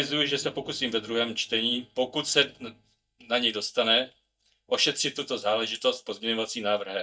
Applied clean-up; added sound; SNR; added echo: neural mask model DeepFilterNet 3.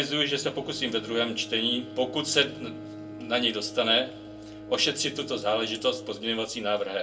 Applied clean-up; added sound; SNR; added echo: none; Bowed string instrument; 14 dB; reverberation time 0.2 s.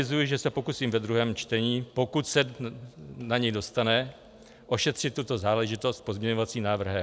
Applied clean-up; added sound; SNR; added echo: none; none; none; none.